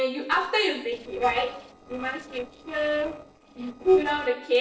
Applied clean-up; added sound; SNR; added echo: neural separator model SepFormer DNS4.